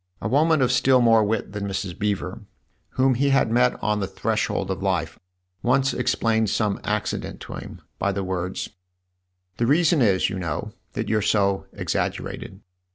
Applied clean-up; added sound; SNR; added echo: none; none; none; none.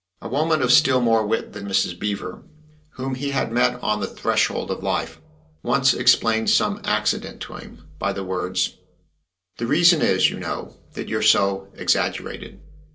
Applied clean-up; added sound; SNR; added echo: none; none; none; reverberation time 0.2 s.